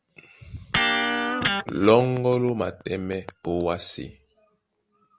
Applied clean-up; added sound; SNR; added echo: none; Electric guitar; 2 dB; none.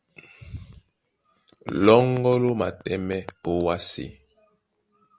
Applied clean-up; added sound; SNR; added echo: none; none; none; none.